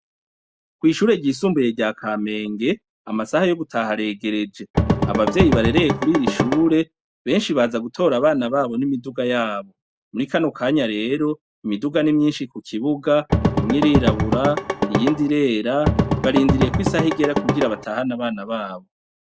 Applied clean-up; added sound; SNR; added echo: none; Drum / Drum kit; -1 dB; none.